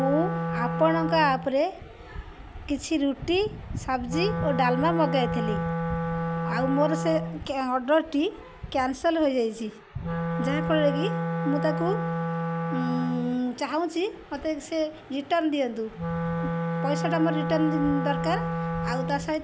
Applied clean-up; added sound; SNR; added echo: none; Wind instrument, woodwind instrument; 3 dB; none.